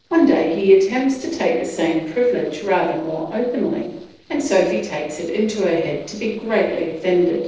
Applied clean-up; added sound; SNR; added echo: neural separator model SepFormer DNS4.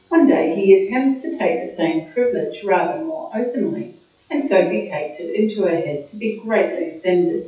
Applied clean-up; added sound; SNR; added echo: classical method WPE with log-MMSE.